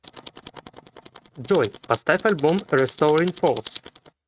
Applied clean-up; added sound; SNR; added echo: neural mask model RNNoise.